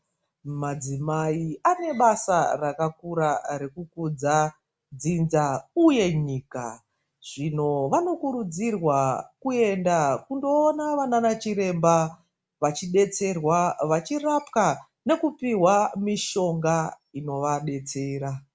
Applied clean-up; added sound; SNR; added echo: none; none; none; none.